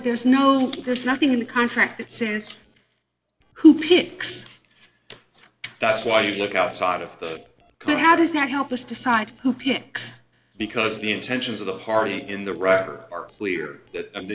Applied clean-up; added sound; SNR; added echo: neural separator model SepFormer DNS4.